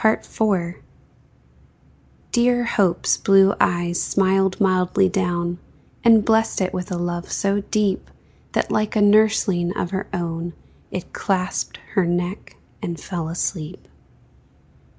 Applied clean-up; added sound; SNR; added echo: none; none; none; none.